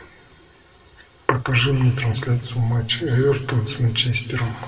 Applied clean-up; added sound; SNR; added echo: none; none; none; reverberation time 1.6 s.